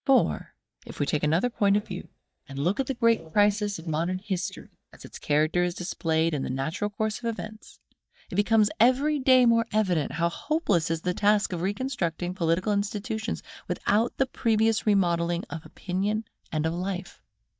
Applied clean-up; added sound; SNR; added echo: neural mask model DeepFilterNet 3.